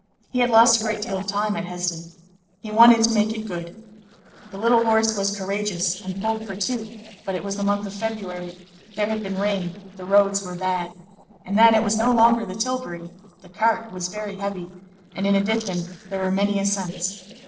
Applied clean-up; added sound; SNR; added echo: neural separator model SepFormer DNS4.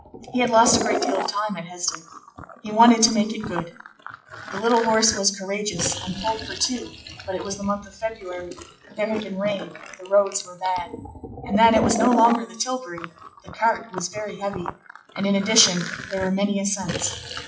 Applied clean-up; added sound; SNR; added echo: classical method WPE with log-MMSE.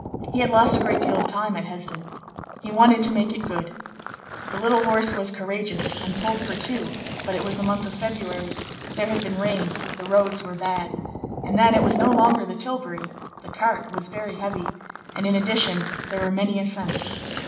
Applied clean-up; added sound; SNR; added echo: none; Fill (with liquid); 7 dB; reverberation time 1.9 s.